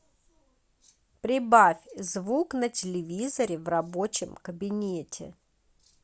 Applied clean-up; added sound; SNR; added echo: none; none; none; none.